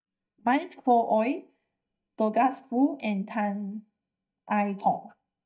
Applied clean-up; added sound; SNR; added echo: neural mask model DeepFilterNet 3.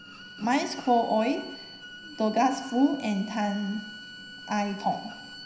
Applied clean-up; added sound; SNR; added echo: none; Bowed string instrument; 16 dB; reverberation time 0.9 s.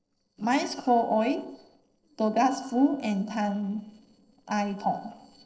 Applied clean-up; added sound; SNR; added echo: neural separator model SepFormer DNS4.